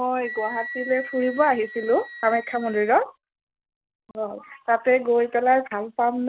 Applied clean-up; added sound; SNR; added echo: none; Wind instrument, woodwind instrument; 16 dB; none.